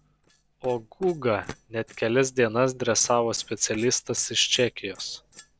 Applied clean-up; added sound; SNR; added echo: neural separator model SepFormer DNS4.